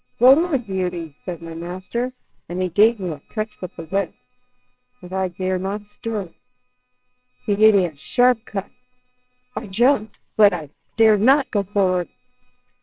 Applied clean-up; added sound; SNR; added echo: neural separator model SepFormer WHAMR!.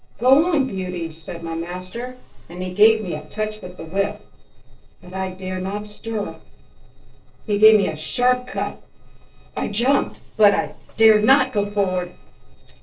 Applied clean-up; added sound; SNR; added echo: neural separator model SepFormer DNS4.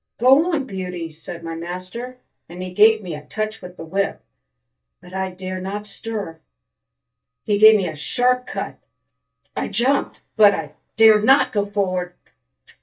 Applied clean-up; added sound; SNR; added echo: neural mask model DeepFilterNet 3.